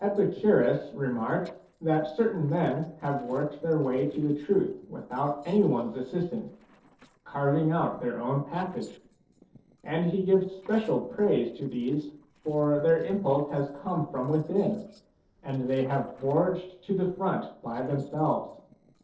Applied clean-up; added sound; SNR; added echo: neural separator model SepFormer DNS4.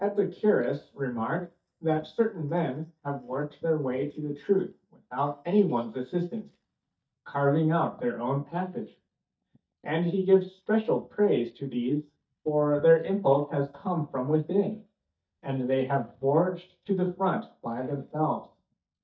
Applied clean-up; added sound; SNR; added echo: neural mask model DeepFilterNet 3.